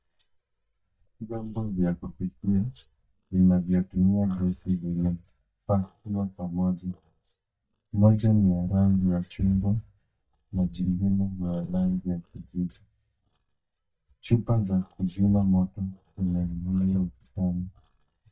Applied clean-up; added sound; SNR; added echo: neural mask model DeepFilterNet 3.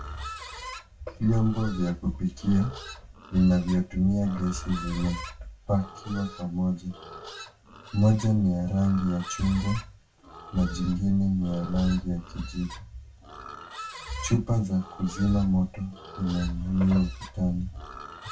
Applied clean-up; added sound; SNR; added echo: none; Livestock, farm animals, working animals; 17 dB; reverberation time 0.2 s.